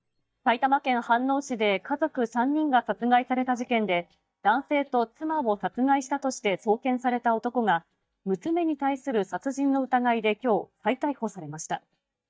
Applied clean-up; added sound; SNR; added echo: neural mask model DeepFilterNet 3.